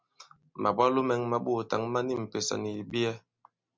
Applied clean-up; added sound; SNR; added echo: none; none; none; none.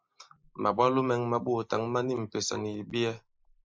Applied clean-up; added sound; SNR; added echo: neural mask model Resemble Enhance denoiser.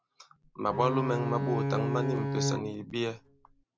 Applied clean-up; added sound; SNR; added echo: none; Bowed string instrument; 0 dB; none.